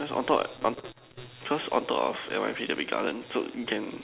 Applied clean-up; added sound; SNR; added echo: none; none; none; none.